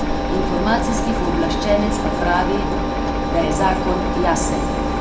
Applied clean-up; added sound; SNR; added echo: none; Engine; -2 dB; reverberation time 1.9 s.